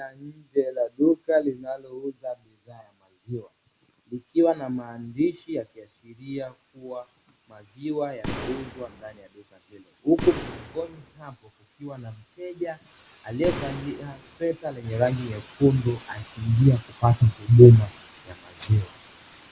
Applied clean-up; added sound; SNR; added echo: none; Boom; 11 dB; none.